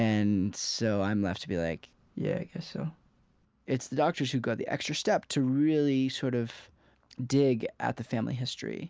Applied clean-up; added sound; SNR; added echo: none; none; none; none.